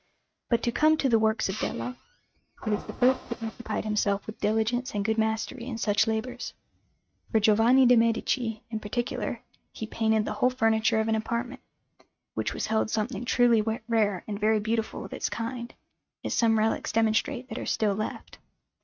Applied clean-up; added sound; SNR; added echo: neural mask model RNNoise.